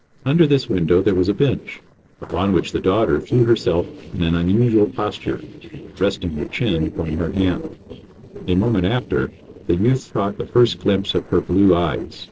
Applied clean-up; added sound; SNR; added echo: neural separator model SepFormer DNS4.